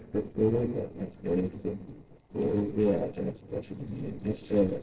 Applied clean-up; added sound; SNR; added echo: neural separator model SepFormer DNS4.